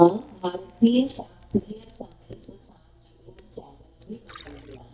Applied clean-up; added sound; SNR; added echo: neural mask model DeepFilterNet 3.